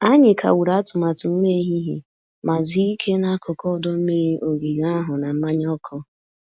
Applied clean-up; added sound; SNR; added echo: none; none; none; none.